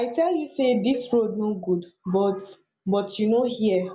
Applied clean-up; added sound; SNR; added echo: none; Cowbell; 18 dB; none.